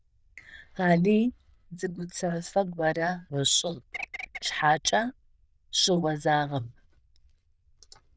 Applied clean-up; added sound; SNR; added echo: neural diffusion model UNIVERSE++.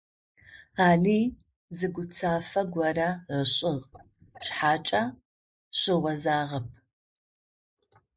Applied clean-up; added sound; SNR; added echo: neural mask model Resemble Enhance denoiser.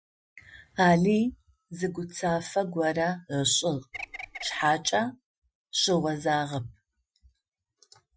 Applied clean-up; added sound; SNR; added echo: classical method Wiener filter.